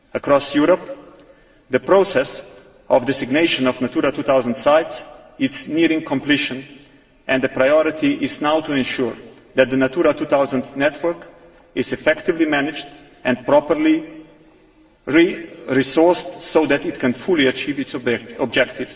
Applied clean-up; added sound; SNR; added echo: none; none; none; reverberation time 1.4 s.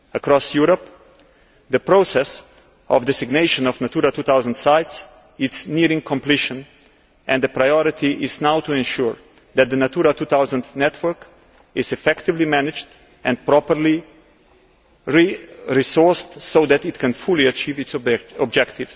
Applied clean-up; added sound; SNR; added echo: none; none; none; none.